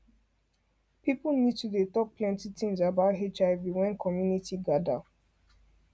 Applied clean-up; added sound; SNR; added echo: none; none; none; none.